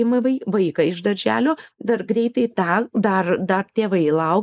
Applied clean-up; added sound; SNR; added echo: neural mask model Resemble Enhance denoiser.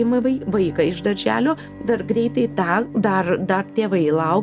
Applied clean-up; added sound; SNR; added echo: none; Bowed string instrument; 14 dB; none.